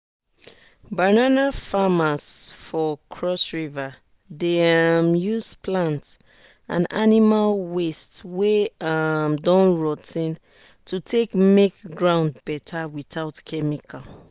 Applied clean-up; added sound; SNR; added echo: none; none; none; none.